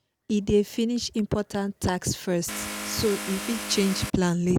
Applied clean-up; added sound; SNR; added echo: none; Vehicle; 7 dB; none.